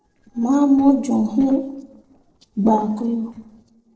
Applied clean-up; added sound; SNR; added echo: neural separator model SepFormer DNS4.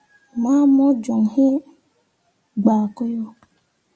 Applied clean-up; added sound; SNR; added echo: none; none; none; none.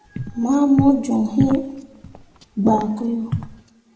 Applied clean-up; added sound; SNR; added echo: none; Walk, footsteps; 9 dB; reverberation time 0.7 s.